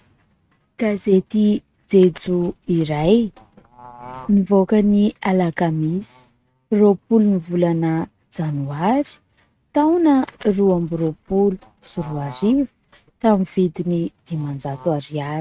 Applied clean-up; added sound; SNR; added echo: neural mask model RNNoise.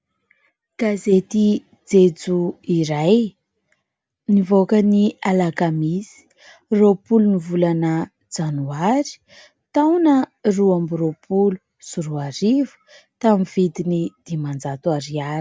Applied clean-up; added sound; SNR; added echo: none; none; none; none.